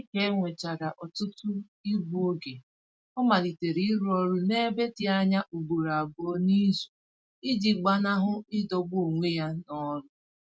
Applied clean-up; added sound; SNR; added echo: none; none; none; none.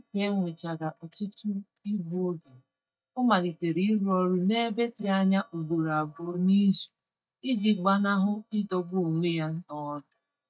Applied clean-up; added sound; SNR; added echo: neural mask model DeepFilterNet 3.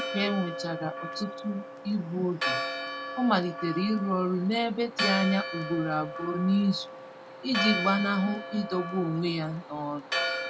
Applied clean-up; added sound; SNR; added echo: none; Church bell; 6 dB; none.